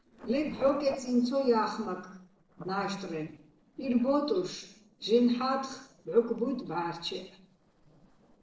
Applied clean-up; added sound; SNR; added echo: neural separator model SepFormer DNS4.